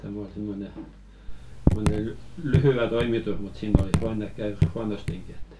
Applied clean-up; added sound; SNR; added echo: none; Raindrop / Drip; -3 dB; none.